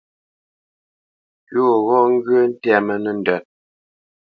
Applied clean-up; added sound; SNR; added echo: none; none; none; none.